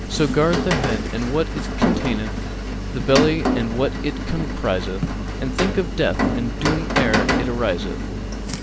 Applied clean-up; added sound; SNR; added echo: none; Rain; -1 dB; none.